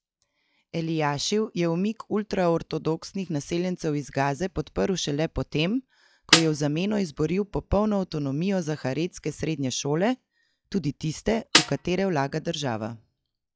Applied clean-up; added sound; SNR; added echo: classical method log-MMSE.